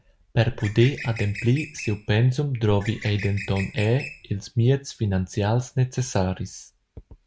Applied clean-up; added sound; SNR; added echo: none; Bird; 13 dB; none.